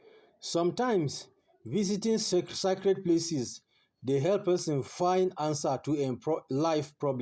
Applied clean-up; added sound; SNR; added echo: none; none; none; none.